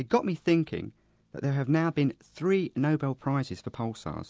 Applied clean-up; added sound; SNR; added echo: none; none; none; none.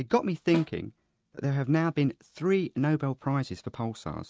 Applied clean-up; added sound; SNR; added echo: neural mask model RNNoise.